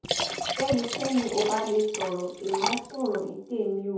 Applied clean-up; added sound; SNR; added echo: none; Liquid; 5 dB; reverberation time 0.5 s.